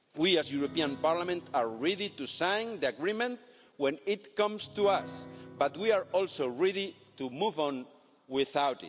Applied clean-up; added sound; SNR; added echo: none; Piano; 18 dB; none.